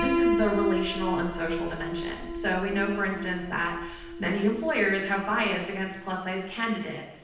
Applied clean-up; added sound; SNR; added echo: none; Piano; 4 dB; reverberation time 0.9 s.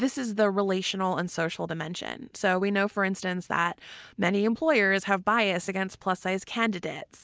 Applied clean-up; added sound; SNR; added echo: none; none; none; none.